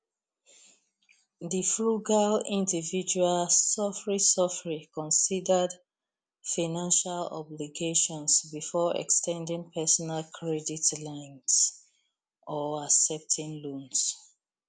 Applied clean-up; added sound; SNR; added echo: none; none; none; none.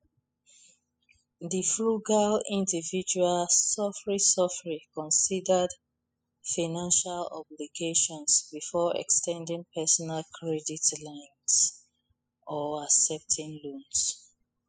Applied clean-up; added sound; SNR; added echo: classical method spectral subtraction.